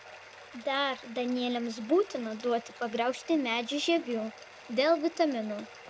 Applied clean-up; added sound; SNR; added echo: none; Bathtub (filling or washing); 18 dB; none.